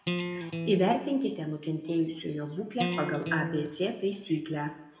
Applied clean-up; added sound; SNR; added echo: none; Electric guitar; 2 dB; reverberation time 0.9 s.